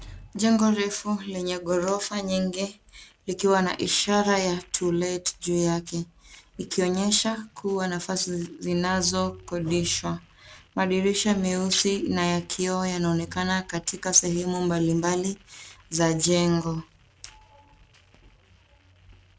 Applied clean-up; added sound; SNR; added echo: none; none; none; none.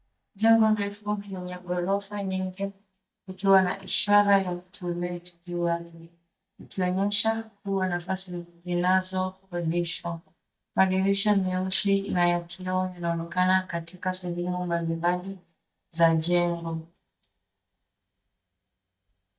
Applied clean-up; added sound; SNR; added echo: neural mask model DeepFilterNet 3.